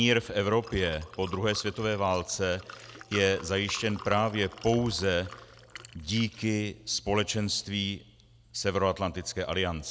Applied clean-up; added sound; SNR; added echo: none; Liquid; 19 dB; none.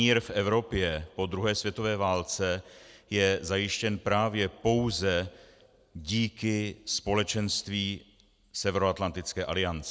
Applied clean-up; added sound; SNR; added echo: none; none; none; none.